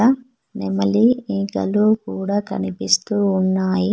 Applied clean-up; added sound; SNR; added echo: none; none; none; none.